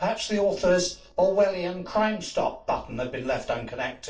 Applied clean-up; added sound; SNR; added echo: neural separator model SepFormer DNS4.